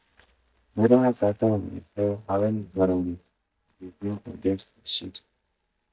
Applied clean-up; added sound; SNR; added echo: neural mask model DeepFilterNet 3.